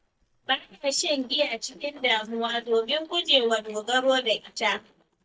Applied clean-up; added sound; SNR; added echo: neural mask model DeepFilterNet 3.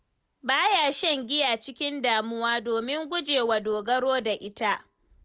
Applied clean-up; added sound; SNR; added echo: none; none; none; none.